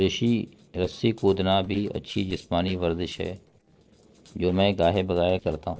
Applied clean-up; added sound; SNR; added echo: neural separator model SepFormer DNS4.